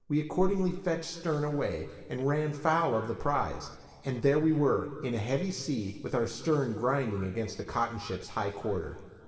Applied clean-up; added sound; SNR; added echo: none; none; none; reverberation time 2.2 s.